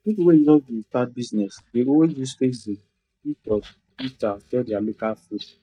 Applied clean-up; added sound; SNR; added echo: neural mask model DeepFilterNet 3.